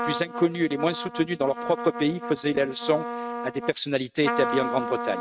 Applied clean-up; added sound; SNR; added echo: neural mask model RNNoise.